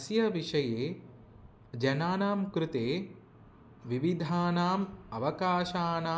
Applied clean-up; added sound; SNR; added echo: none; none; none; none.